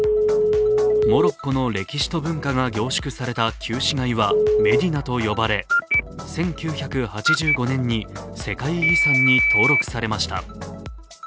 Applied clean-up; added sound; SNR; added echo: none; Telephone; -1 dB; none.